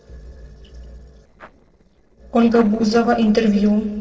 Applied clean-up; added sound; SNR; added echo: neural separator model SepFormer DNS4.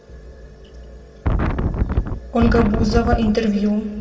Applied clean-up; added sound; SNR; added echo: none; Wind; -2 dB; reverberation time 1.1 s.